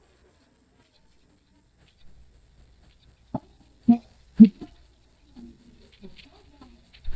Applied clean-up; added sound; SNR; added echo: neural mask model DeepFilterNet 3.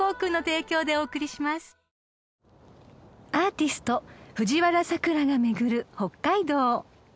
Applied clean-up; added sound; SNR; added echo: none; none; none; none.